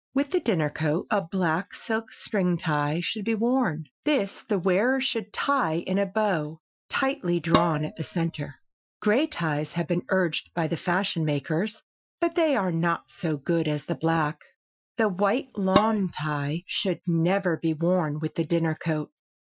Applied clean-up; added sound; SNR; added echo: classical method Wiener filter.